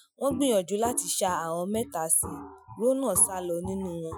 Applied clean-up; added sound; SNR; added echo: classical method Wiener filter.